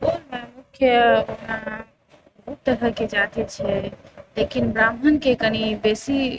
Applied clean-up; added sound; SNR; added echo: neural mask model RNNoise.